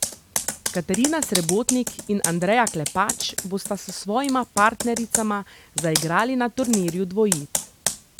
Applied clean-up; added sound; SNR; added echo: none; Computer keyboard; 6 dB; none.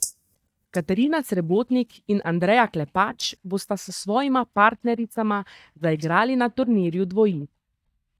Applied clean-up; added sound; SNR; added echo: neural mask model DeepFilterNet 3.